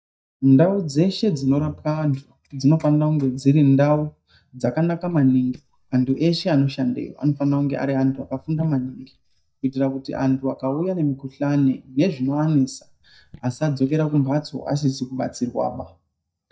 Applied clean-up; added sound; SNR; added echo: neural mask model DeepFilterNet 3.